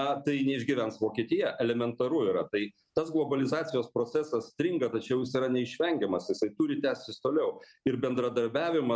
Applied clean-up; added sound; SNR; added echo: none; none; none; none.